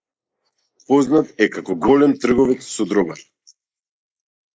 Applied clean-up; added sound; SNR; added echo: neural mask model Resemble Enhance denoiser.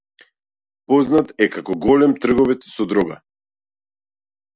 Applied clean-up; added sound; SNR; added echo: none; none; none; none.